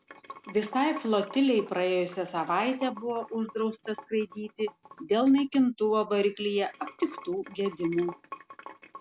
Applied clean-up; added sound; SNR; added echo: none; Sink (filling or washing) / Water; 19 dB; none.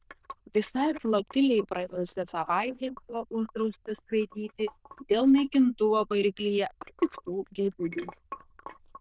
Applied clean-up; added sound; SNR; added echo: neural diffusion model UNIVERSE++.